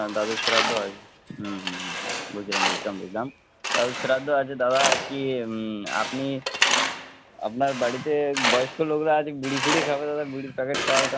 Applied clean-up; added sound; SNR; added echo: none; Tools; 2 dB; none.